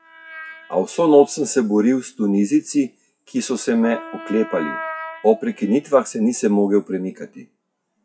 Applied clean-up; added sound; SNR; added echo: classical method WPE with log-MMSE.